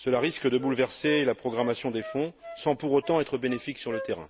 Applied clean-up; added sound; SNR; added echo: none; Wind instrument, woodwind instrument; 15 dB; none.